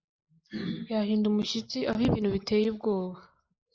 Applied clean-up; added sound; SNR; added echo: neural mask model Resemble Enhance denoiser.